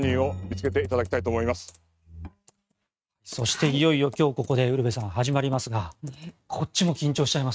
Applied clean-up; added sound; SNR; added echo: neural mask model RNNoise.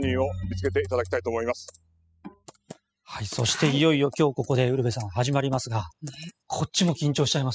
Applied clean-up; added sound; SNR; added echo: classical method spectral subtraction.